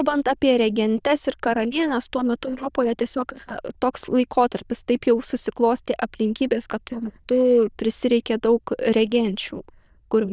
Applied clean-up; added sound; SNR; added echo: neural diffusion model UNIVERSE++.